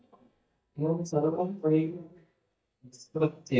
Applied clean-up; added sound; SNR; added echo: neural mask model DeepFilterNet 3.